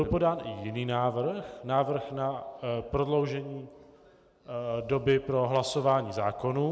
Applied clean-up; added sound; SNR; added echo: none; none; none; none.